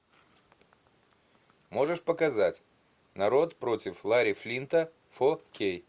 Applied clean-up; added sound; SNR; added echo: none; none; none; none.